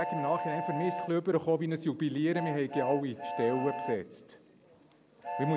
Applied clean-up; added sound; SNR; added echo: none; Train; 6 dB; none.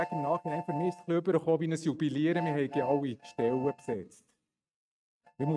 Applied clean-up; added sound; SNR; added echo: neural mask model RNNoise.